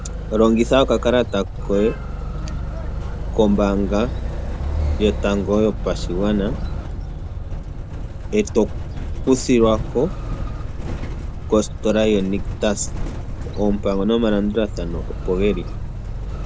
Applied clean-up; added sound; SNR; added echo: none; Motor vehicle (road); 4 dB; none.